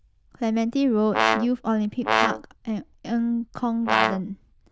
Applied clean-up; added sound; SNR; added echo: neural diffusion model UNIVERSE++.